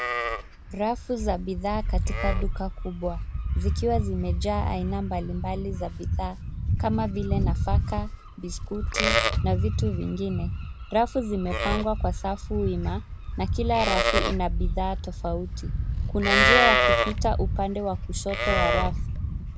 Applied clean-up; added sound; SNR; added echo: none; Livestock, farm animals, working animals; -3 dB; none.